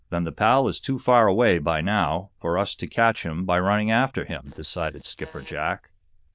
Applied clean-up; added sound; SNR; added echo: neural diffusion model UNIVERSE++.